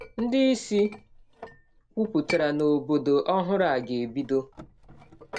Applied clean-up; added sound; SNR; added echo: none; Chink, clink; 17 dB; none.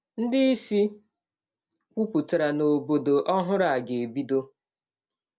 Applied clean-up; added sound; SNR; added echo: none; none; none; none.